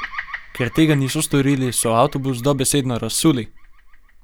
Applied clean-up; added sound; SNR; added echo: none; Bird vocalization, bird call, bird song; 18 dB; none.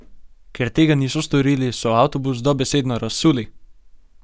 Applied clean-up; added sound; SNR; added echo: none; none; none; none.